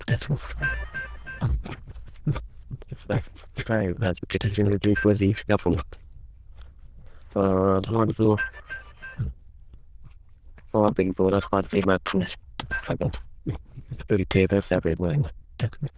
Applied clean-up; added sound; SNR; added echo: neural diffusion model UNIVERSE++.